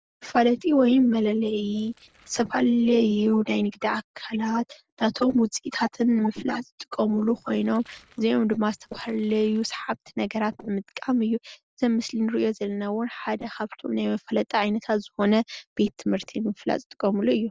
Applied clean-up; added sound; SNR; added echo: neural separator model SepFormer DNS4.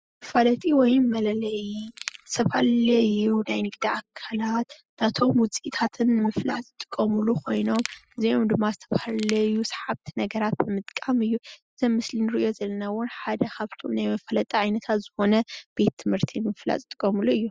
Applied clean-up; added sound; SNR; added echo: classical method spectral subtraction.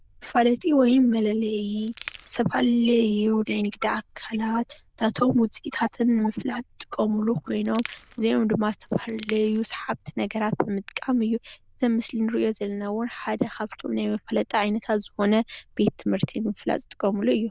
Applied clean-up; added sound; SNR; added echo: neural diffusion model UNIVERSE++.